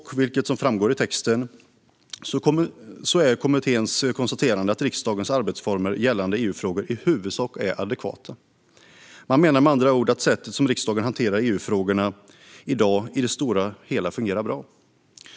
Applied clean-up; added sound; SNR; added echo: none; none; none; none.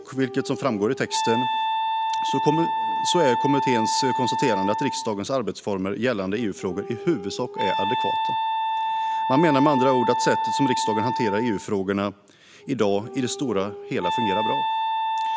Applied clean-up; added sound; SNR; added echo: none; Wind instrument, woodwind instrument; 1 dB; none.